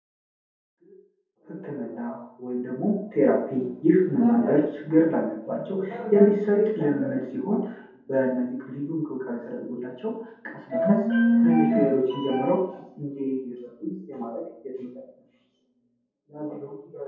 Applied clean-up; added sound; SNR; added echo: none; none; none; reverberation time 0.7 s.